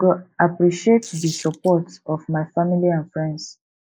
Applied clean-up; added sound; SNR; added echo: neural mask model Resemble Enhance denoiser.